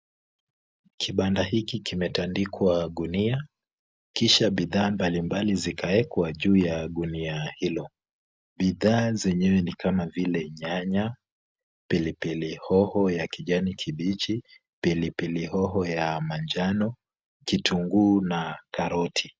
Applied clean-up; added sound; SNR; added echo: none; none; none; none.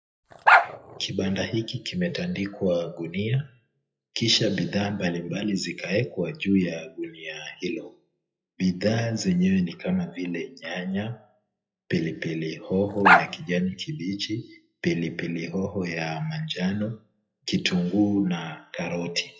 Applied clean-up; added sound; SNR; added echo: classical method WPE with log-MMSE.